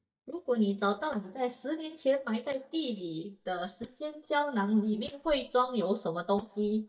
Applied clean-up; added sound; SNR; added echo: neural mask model DeepFilterNet 3.